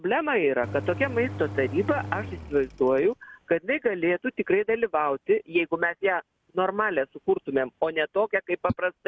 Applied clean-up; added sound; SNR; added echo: none; Engine; 12 dB; none.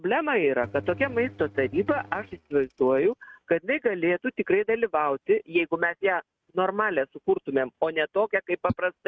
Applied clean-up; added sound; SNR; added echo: neural mask model RNNoise.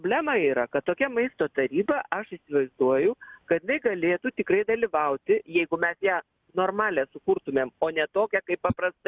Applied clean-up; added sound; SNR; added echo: none; none; none; none.